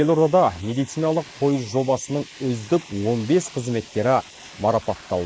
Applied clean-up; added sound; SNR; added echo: neural mask model Resemble Enhance denoiser.